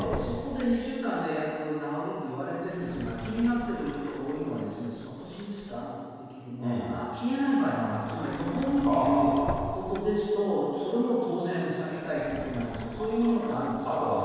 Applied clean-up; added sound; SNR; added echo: none; Sliding door; 14 dB; reverberation time 1.9 s.